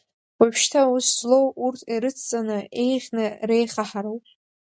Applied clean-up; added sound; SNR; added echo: none; none; none; none.